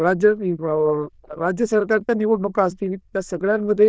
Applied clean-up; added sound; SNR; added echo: neural diffusion model UNIVERSE++.